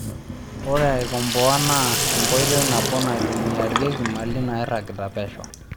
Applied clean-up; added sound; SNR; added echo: none; Sink (filling or washing) + Sliding door; 1 dB; none.